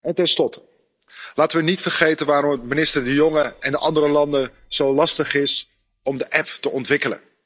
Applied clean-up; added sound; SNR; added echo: neural mask model DeepFilterNet 3.